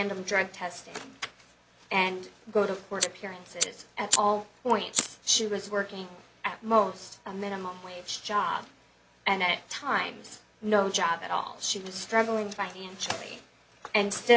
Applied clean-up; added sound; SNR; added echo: none; Fire; 4 dB; none.